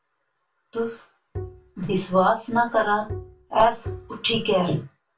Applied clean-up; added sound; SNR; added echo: none; Bowed string instrument; 12 dB; reverberation time 0.2 s.